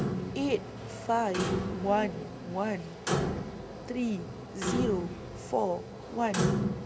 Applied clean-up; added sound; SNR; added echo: none; Clock; 1 dB; reverberation time 1.1 s.